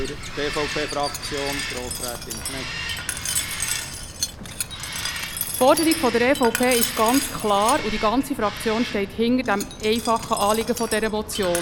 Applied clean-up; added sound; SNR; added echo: none; Glass + Bird vocalization, bird call, bird song; 6 dB; none.